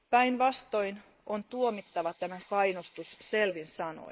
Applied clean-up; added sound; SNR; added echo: neural mask model Resemble Enhance denoiser.